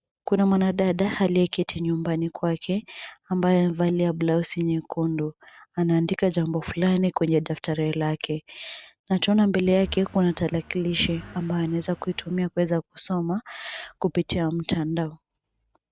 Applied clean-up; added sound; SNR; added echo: none; Accelerating, revving, vroom / Car; 20 dB; none.